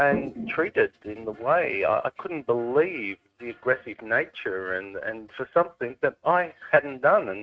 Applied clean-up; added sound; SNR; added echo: neural mask model RNNoise.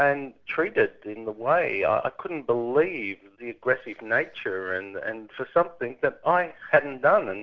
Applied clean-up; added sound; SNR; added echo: none; none; none; none.